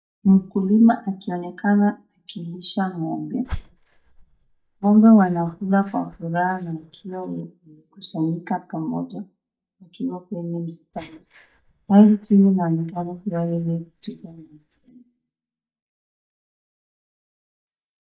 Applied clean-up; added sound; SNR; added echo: neural mask model DeepFilterNet 3.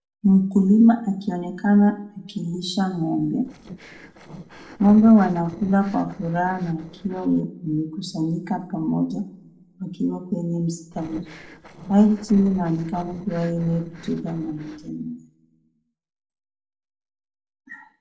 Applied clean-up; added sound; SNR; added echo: neural separator model SepFormer DNS4.